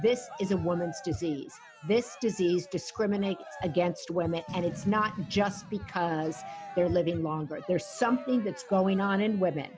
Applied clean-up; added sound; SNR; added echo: none; Boom + Cheering; 16 dB; none.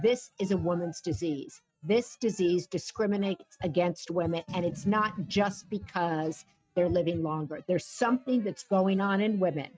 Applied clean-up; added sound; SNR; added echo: neural mask model RNNoise.